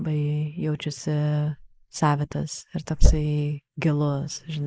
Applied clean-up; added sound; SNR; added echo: neural mask model Resemble Enhance denoiser.